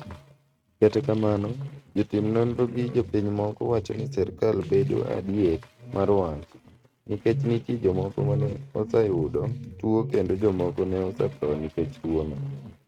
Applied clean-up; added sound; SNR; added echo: neural mask model RNNoise.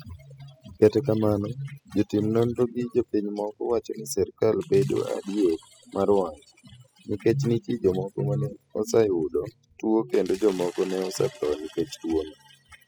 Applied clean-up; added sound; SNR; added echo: classical method spectral subtraction.